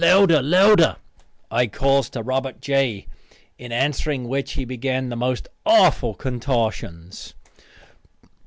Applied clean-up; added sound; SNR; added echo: none; none; none; none.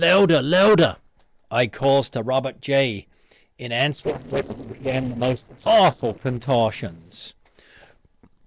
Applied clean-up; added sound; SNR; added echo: neural separator model SepFormer DNS4.